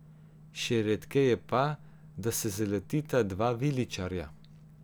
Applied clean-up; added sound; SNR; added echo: none; none; none; none.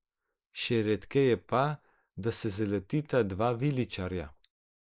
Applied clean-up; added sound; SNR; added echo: neural mask model Resemble Enhance denoiser.